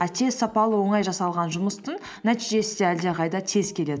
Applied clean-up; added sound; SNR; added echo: none; none; none; none.